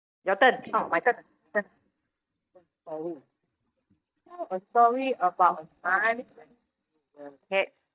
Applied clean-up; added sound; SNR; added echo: neural mask model DeepFilterNet 3.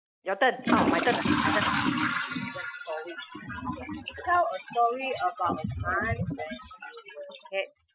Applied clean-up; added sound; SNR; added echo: classical method Wiener filter.